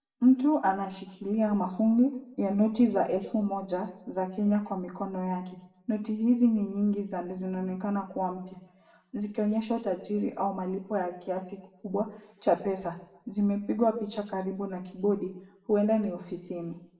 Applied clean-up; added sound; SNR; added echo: none; none; none; reverberation time 0.6 s.